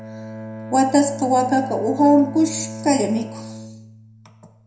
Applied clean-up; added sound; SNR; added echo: none; Bowed string instrument; 13 dB; reverberation time 0.6 s.